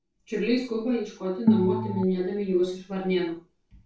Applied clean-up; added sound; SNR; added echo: none; Organ; -1 dB; reverberation time 0.3 s.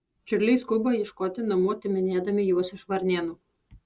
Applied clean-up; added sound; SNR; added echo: none; none; none; none.